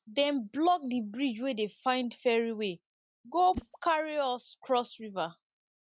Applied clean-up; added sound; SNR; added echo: neural mask model RNNoise.